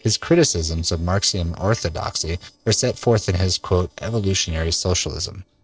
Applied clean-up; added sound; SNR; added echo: neural separator model SepFormer DNS4.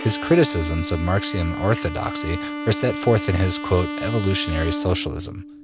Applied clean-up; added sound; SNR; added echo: none; Bowed string instrument; 8 dB; none.